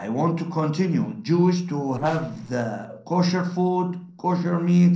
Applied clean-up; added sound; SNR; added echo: neural separator model SepFormer DNS4.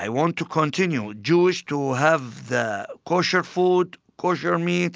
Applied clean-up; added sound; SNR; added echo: none; none; none; none.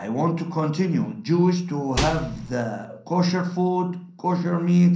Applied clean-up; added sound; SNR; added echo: none; Microwave oven; 5 dB; reverberation time 0.6 s.